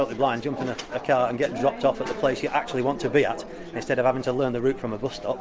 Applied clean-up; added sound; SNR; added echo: none; none; none; none.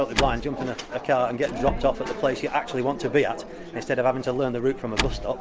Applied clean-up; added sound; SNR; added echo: none; Slam; 9 dB; none.